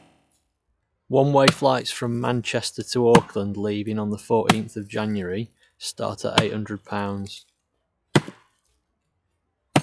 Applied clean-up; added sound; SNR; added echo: classical method log-MMSE.